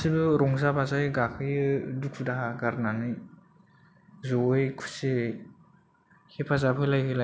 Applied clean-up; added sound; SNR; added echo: none; none; none; none.